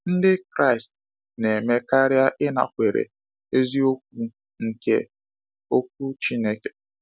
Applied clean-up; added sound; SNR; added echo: none; none; none; none.